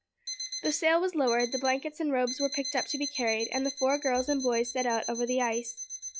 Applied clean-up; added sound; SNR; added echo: classical method log-MMSE.